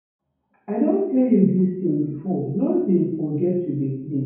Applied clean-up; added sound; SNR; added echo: none; none; none; reverberation time 1.2 s.